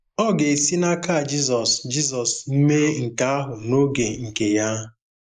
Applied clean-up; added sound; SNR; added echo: neural mask model Resemble Enhance denoiser.